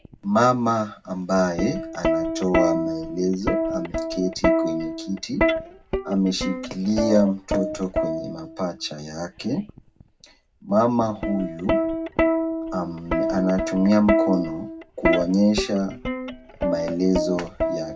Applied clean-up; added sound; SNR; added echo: none; Plucked string instrument; 2 dB; reverberation time 0.4 s.